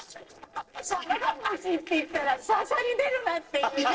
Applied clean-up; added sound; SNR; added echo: neural separator model SepFormer DNS4.